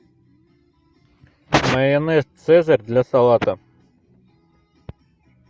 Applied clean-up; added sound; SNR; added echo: none; none; none; none.